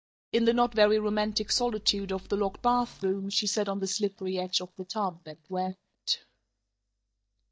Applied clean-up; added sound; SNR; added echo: neural mask model DeepFilterNet 3.